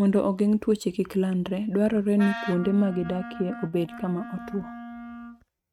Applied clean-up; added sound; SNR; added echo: neural mask model RNNoise.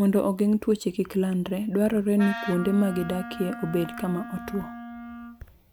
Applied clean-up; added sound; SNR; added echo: none; Wind instrument, woodwind instrument; 12 dB; none.